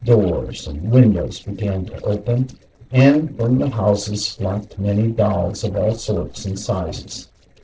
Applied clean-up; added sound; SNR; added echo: neural separator model SepFormer DNS4.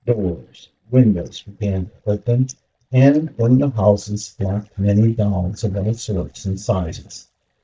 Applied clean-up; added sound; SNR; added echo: neural mask model DeepFilterNet 3.